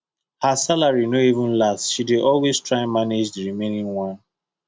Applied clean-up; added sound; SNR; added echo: none; none; none; none.